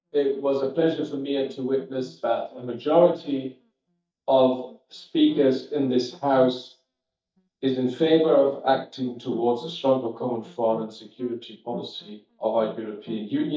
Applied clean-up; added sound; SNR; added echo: neural mask model DeepFilterNet 3.